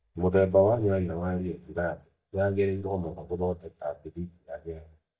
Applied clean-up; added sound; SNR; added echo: neural mask model DeepFilterNet 3.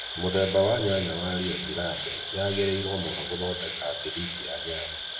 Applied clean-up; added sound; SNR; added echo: none; Insect; 5 dB; reverberation time 0.6 s.